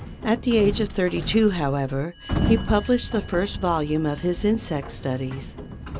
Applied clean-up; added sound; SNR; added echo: none; Sliding door; 7 dB; none.